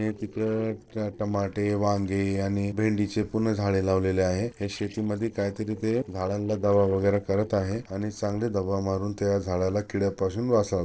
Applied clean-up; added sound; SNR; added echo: neural separator model SepFormer DNS4.